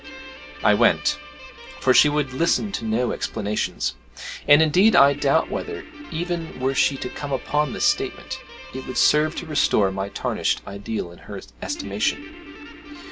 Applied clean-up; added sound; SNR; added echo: none; Guitar; 16 dB; none.